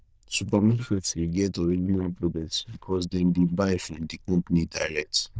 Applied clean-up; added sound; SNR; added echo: neural diffusion model UNIVERSE++.